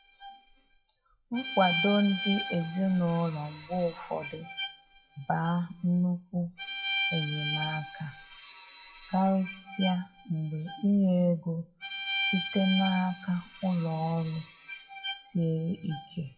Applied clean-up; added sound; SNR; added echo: classical method WPE with log-MMSE.